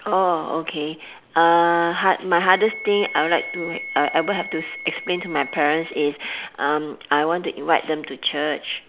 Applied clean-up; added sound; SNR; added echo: none; Wind instrument, woodwind instrument; 15 dB; none.